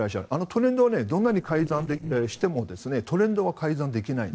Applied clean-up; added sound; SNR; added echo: neural separator model SepFormer DNS4.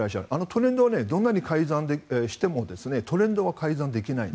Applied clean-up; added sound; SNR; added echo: none; none; none; none.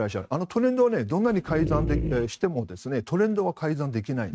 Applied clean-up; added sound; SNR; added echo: neural mask model RNNoise.